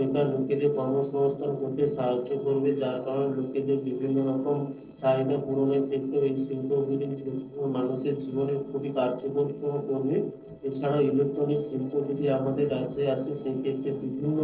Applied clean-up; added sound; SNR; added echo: neural separator model SepFormer DNS4.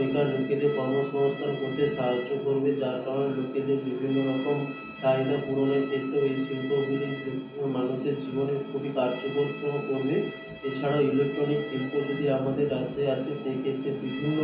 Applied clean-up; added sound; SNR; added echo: none; Bowed string instrument; 16 dB; reverberation time 0.4 s.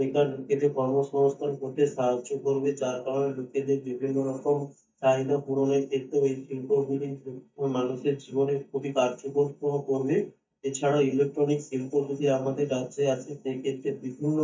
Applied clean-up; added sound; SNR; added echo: neural mask model DeepFilterNet 3.